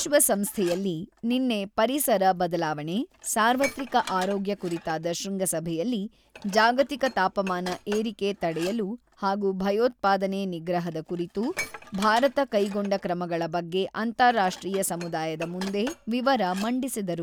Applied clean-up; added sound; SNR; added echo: none; Dishes, pots, and pans; 18 dB; none.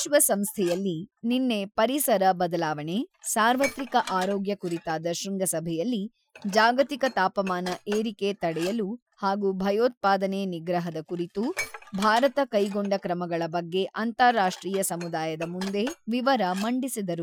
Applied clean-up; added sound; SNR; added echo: classical method Wiener filter.